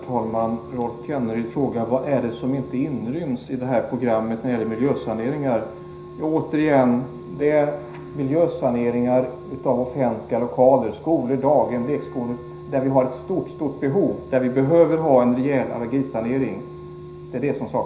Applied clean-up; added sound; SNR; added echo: none; Wind instrument, woodwind instrument; 18 dB; reverberation time 0.5 s.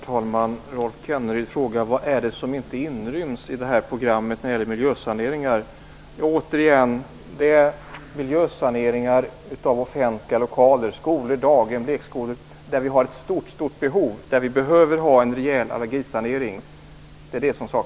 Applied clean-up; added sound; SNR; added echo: none; none; none; none.